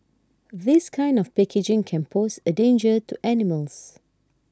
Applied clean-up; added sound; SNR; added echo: none; none; none; none.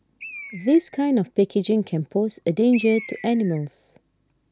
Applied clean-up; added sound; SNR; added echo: none; Bird; 19 dB; none.